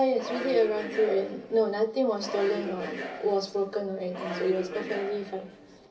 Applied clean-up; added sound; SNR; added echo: none; Subway, metro, underground; 9 dB; reverberation time 0.5 s.